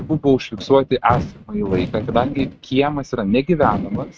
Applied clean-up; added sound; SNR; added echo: neural mask model RNNoise.